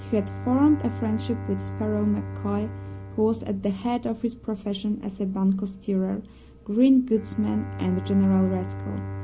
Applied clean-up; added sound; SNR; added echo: none; Bowed string instrument; 10 dB; none.